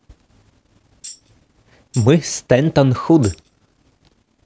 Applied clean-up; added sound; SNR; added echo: none; Tambourine; 19 dB; none.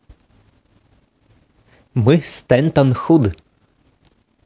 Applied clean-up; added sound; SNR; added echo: none; none; none; none.